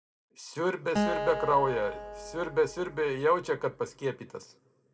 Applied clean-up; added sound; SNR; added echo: none; Acoustic guitar; 6 dB; reverberation time 0.5 s.